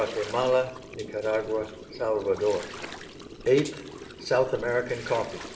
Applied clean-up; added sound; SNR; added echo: none; Gurgling; 13 dB; reverberation time 1.3 s.